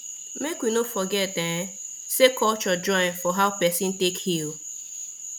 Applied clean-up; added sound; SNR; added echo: none; Cricket / Frog; 11 dB; none.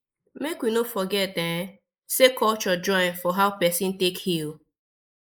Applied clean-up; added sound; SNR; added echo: neural mask model Resemble Enhance denoiser.